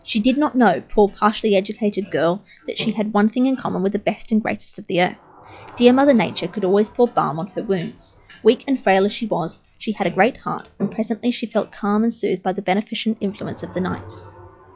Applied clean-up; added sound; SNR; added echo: classical method log-MMSE.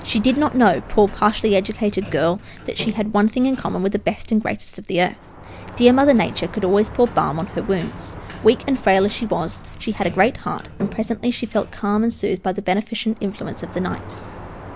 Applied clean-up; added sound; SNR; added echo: none; Sliding door; 16 dB; none.